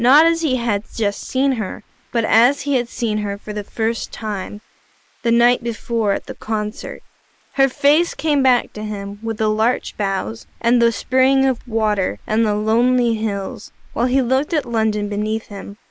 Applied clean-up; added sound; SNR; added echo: neural mask model Resemble Enhance denoiser.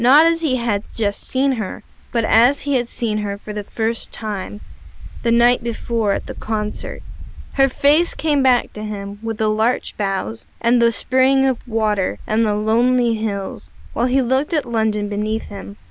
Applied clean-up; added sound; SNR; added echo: none; Wind; 14 dB; none.